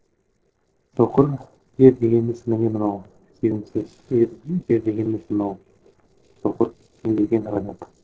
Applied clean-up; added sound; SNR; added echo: neural separator model SepFormer DNS4.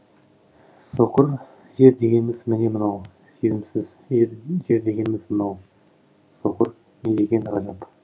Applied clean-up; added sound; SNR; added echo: none; none; none; none.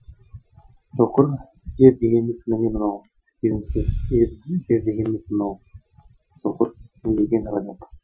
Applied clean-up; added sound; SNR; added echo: classical method Wiener filter.